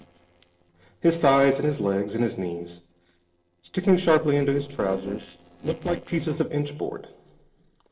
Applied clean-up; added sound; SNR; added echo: neural separator model SepFormer DNS4.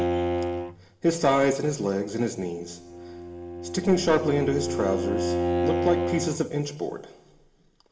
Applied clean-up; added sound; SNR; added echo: none; Bowed string instrument; 3 dB; reverberation time 1.1 s.